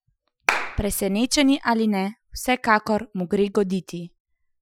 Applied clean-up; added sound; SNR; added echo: classical method Wiener filter.